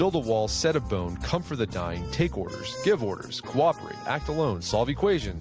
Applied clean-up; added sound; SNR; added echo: none; none; none; none.